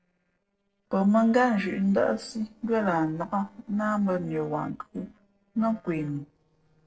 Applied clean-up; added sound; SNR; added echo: neural separator model SepFormer DNS4.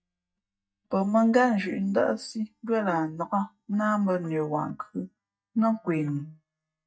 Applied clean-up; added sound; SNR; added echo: neural mask model DeepFilterNet 3.